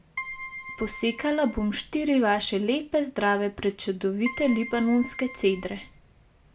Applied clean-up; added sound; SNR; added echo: none; Keyboard (musical); 13 dB; none.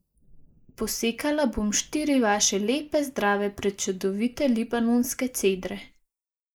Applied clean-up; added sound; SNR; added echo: neural mask model Resemble Enhance denoiser.